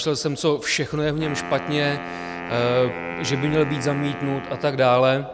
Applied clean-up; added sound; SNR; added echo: none; Wind instrument, woodwind instrument; 11 dB; none.